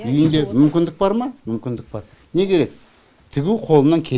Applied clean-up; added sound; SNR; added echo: none; none; none; none.